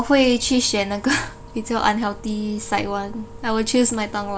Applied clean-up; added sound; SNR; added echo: none; none; none; none.